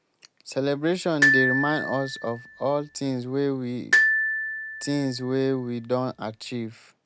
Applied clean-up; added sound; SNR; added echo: none; Glockenspiel; 0 dB; none.